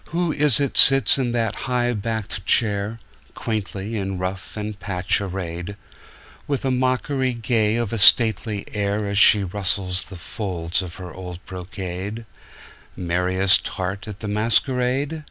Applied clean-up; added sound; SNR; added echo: none; none; none; none.